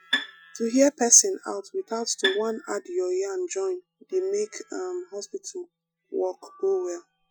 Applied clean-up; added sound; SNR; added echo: classical method Wiener filter.